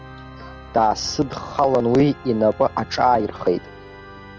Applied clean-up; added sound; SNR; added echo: none; Organ; 18 dB; none.